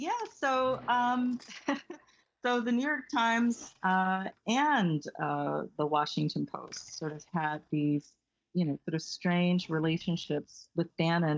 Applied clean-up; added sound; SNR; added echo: neural mask model DeepFilterNet 3.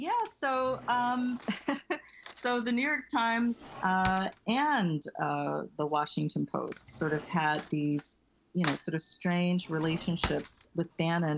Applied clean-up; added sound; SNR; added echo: none; Cutlery, silverware / Drawer open or close; 14 dB; none.